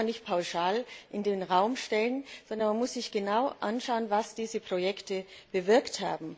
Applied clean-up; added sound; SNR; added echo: none; none; none; none.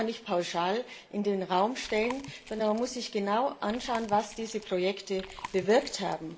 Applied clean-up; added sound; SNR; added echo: none; Chewing, mastication; 16 dB; reverberation time 0.5 s.